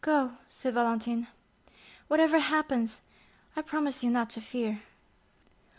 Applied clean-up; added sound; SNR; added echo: none; none; none; none.